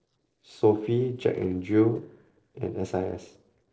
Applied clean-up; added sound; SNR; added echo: neural separator model SepFormer DNS4.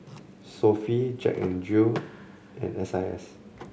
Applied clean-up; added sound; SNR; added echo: none; Door / Car; 17 dB; none.